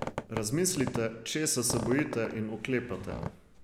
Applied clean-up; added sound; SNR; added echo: none; Squeak; 9 dB; none.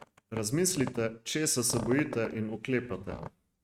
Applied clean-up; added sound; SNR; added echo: neural mask model RNNoise.